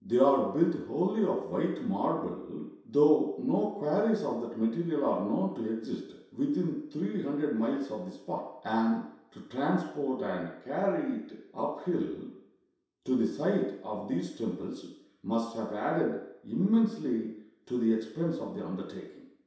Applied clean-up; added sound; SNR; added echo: none; none; none; reverberation time 0.7 s.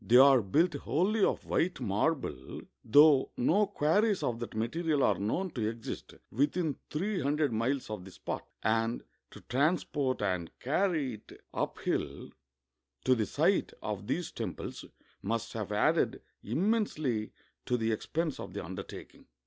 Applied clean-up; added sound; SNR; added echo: none; none; none; none.